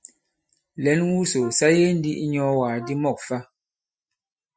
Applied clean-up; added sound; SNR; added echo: classical method Wiener filter.